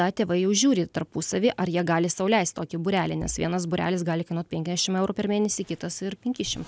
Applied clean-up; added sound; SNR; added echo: none; none; none; none.